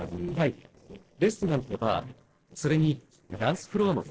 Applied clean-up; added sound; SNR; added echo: neural separator model SepFormer DNS4.